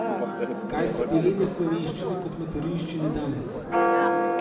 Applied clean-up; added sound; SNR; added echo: none; Church bell; -2 dB; reverberation time 0.9 s.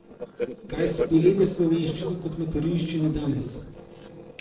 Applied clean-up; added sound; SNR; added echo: neural separator model SepFormer DNS4.